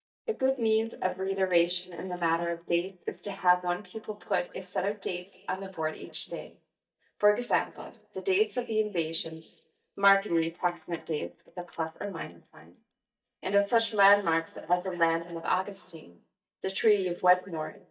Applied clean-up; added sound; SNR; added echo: neural mask model DeepFilterNet 3.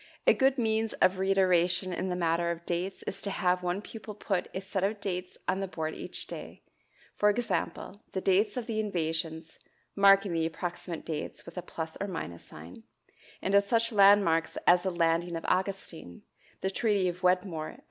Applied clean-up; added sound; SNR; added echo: none; none; none; none.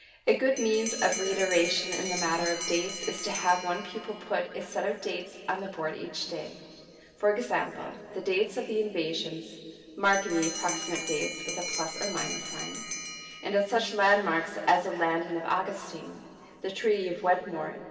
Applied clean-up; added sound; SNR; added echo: none; Bell; 10 dB; reverberation time 2.9 s.